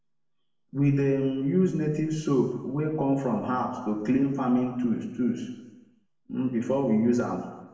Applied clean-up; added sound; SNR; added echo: none; none; none; reverberation time 0.9 s.